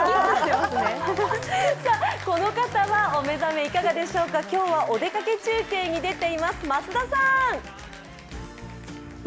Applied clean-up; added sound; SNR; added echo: none; Applause / Cheering; 14 dB; none.